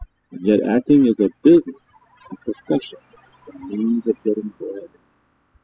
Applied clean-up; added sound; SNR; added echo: classical method spectral subtraction.